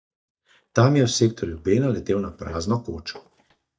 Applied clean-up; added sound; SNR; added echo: neural mask model DeepFilterNet 3.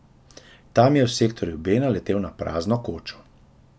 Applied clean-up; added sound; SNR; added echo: none; none; none; none.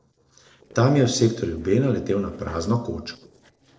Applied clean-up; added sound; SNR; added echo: neural separator model SepFormer DNS4.